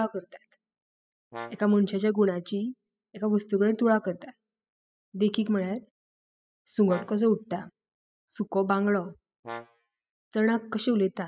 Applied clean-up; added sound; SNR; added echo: classical method spectral subtraction.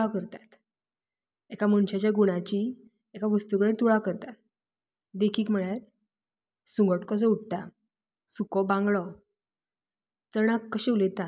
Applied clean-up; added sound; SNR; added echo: none; none; none; none.